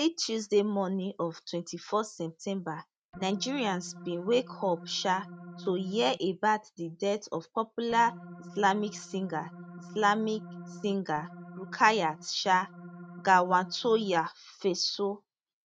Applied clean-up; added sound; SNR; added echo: neural mask model RNNoise.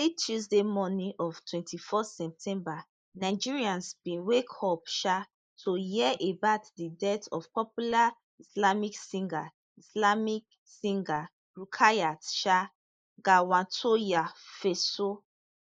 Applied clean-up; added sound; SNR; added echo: neural mask model Resemble Enhance denoiser.